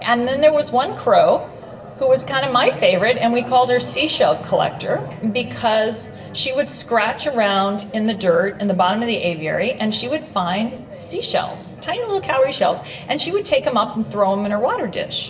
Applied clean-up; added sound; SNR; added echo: none; none; none; reverberation time 0.8 s.